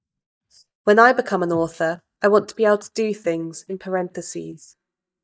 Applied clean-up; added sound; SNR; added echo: neural mask model DeepFilterNet 3.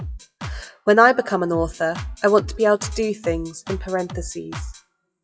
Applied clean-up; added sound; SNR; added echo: classical method WPE with log-MMSE.